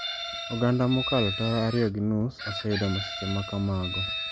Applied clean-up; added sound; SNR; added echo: none; Chicken, rooster; 7 dB; none.